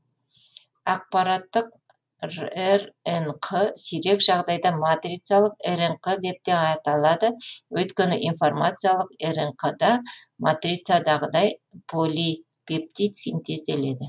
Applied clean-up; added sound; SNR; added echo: none; none; none; none.